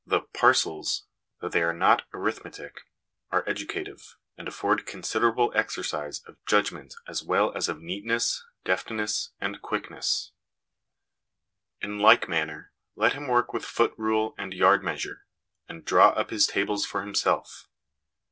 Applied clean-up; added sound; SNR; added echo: none; none; none; none.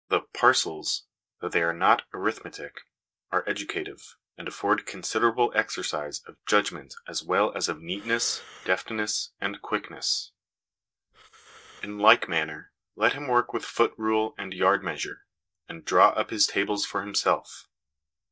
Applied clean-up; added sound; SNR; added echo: neural mask model DeepFilterNet 3.